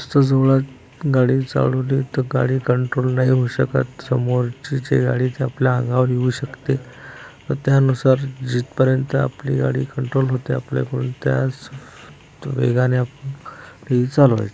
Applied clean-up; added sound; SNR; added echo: none; none; none; none.